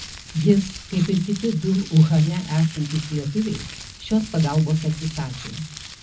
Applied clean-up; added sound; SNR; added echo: none; Crumpling, crinkling; 16 dB; reverberation time 0.4 s.